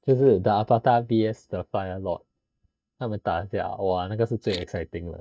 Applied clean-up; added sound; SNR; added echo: neural mask model DeepFilterNet 3.